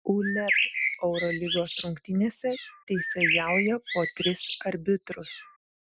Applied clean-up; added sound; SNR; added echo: none; Bird; 2 dB; none.